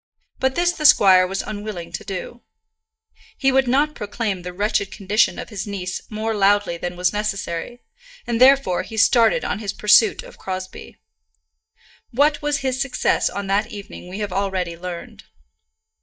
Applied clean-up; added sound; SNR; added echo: neural mask model DeepFilterNet 3.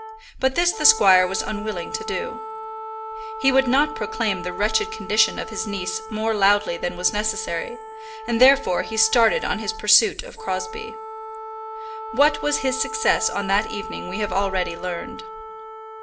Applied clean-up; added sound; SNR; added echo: none; Wind instrument, woodwind instrument; 11 dB; reverberation time 0.4 s.